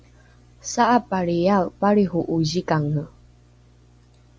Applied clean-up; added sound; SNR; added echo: none; none; none; none.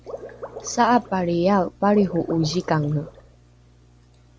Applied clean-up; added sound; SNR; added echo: none; Water / Liquid; 16 dB; none.